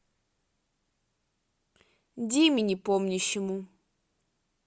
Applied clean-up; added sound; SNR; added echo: none; none; none; none.